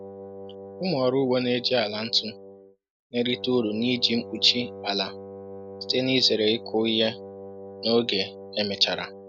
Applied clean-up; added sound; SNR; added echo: neural mask model RNNoise.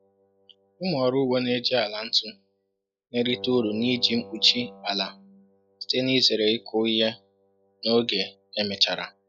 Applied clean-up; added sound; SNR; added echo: classical method log-MMSE.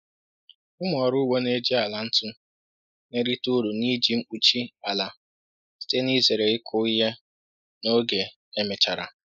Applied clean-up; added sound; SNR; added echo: neural mask model Resemble Enhance denoiser.